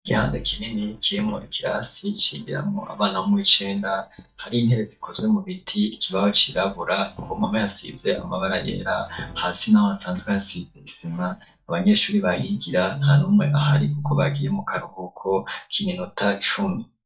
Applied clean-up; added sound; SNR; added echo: neural mask model DeepFilterNet 3.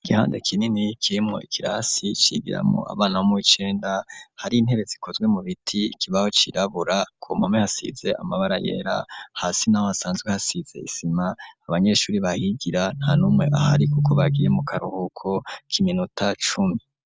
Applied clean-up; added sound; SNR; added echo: none; none; none; none.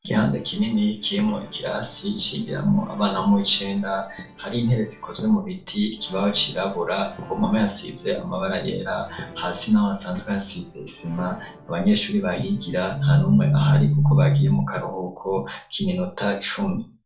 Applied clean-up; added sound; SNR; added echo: neural separator model SepFormer DNS4.